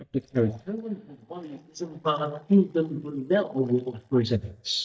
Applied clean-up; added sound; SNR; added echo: neural mask model DeepFilterNet 3.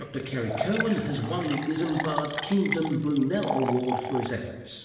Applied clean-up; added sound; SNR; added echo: none; Liquid; 6 dB; reverberation time 1.0 s.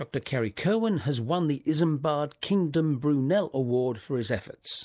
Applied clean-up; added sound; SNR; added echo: none; none; none; none.